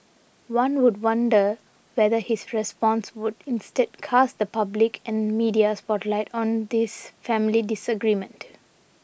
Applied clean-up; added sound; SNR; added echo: none; none; none; none.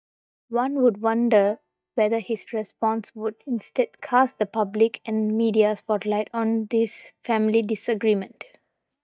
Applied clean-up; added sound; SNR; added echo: neural mask model DeepFilterNet 3.